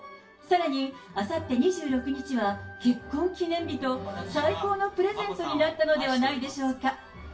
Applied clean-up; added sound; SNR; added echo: none; none; none; reverberation time 0.3 s.